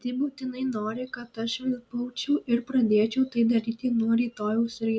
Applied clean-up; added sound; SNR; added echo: none; none; none; none.